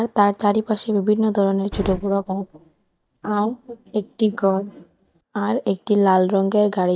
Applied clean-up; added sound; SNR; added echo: neural mask model DeepFilterNet 3.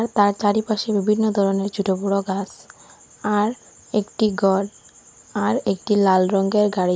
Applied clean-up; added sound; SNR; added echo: none; none; none; none.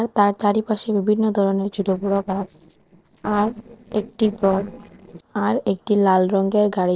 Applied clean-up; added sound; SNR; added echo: neural separator model SepFormer DNS4.